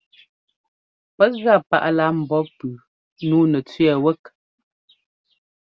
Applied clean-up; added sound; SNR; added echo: none; none; none; none.